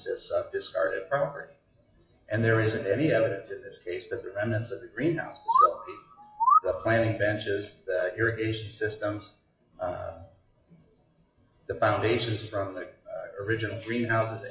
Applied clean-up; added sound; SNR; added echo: classical method WPE with log-MMSE.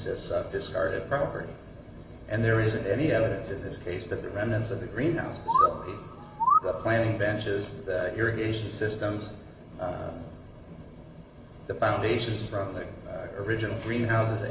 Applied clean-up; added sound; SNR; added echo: none; Bird; -1 dB; reverberation time 1.7 s.